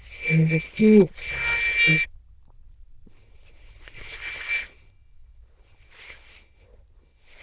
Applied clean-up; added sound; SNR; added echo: neural diffusion model UNIVERSE++.